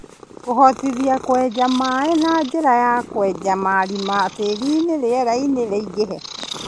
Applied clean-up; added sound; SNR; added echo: none; Purr; 15 dB; none.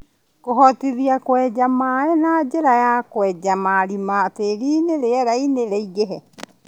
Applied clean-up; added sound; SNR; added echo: none; none; none; none.